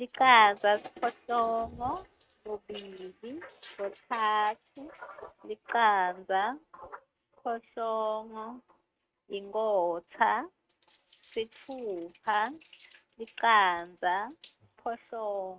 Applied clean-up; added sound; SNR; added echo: neural mask model RNNoise.